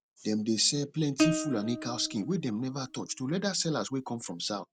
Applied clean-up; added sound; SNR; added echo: none; Plucked string instrument; 5 dB; none.